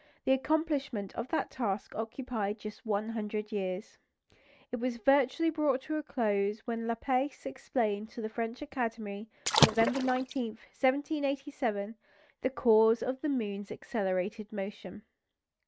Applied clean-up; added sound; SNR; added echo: neural mask model RNNoise.